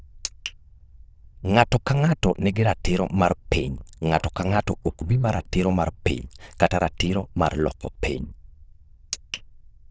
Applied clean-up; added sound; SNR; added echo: neural diffusion model UNIVERSE++.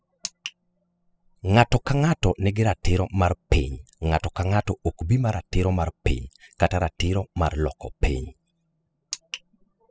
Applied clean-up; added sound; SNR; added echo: classical method spectral subtraction.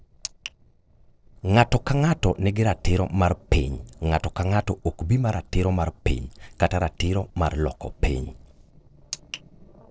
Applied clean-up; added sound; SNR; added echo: neural separator model SepFormer DNS4.